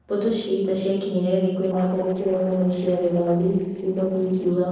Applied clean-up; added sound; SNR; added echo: neural separator model SepFormer DNS4.